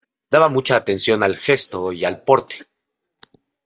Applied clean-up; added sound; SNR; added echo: neural mask model DeepFilterNet 3.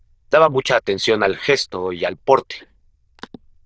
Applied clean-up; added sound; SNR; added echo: neural diffusion model UNIVERSE++.